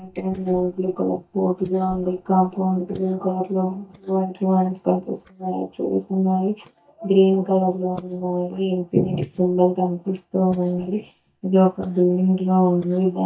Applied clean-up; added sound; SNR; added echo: neural mask model DeepFilterNet 3.